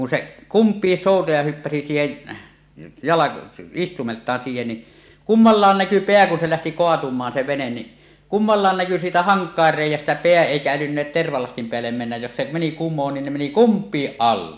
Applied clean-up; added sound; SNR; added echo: none; none; none; none.